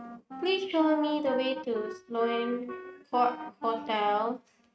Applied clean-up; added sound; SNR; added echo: neural mask model RNNoise.